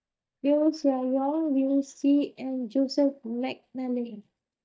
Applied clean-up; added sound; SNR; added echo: neural mask model DeepFilterNet 3.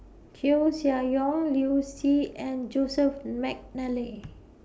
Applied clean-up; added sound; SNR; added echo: none; none; none; none.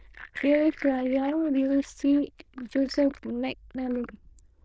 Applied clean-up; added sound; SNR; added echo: neural diffusion model UNIVERSE++.